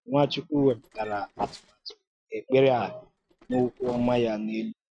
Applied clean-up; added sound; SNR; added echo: neural mask model RNNoise.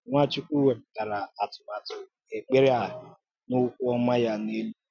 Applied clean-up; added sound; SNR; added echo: none; none; none; none.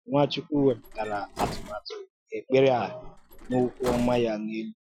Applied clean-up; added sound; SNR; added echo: classical method Wiener filter.